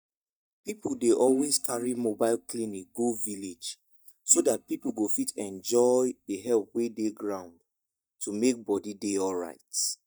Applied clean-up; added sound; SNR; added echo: neural mask model DeepFilterNet 3.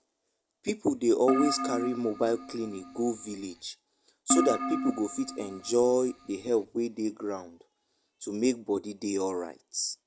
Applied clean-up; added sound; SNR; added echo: none; Keyboard (musical); 4 dB; none.